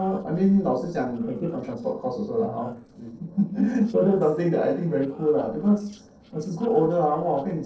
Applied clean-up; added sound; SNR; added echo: neural separator model SepFormer DNS4.